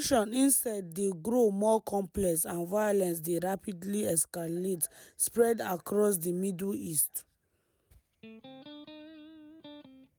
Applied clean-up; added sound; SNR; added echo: none; Electric guitar; 18 dB; none.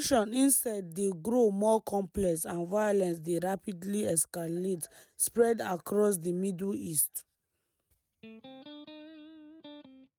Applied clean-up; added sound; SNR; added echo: neural mask model RNNoise.